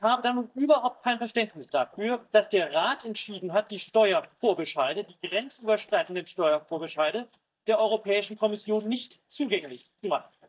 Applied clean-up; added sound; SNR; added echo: neural mask model DeepFilterNet 3.